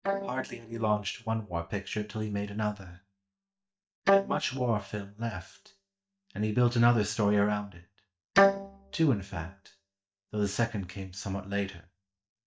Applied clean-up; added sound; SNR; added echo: neural mask model DeepFilterNet 3.